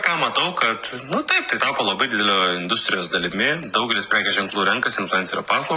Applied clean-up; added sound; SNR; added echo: none; none; none; none.